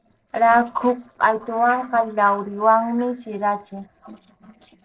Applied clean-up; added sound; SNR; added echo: neural separator model SepFormer DNS4.